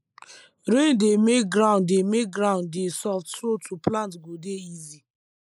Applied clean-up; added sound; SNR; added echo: neural mask model Resemble Enhance denoiser.